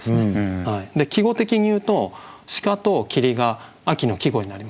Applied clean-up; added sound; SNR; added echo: none; none; none; none.